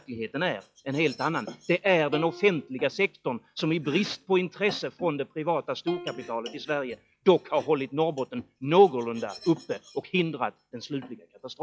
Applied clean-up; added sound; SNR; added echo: classical method log-MMSE.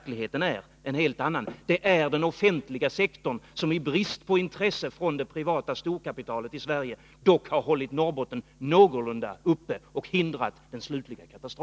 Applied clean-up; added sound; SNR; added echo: none; none; none; none.